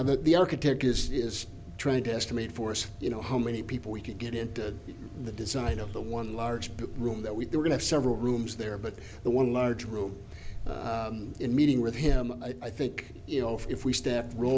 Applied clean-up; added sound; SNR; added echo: none; none; none; none.